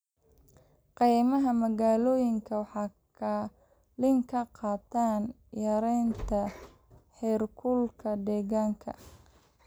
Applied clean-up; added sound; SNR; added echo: none; none; none; none.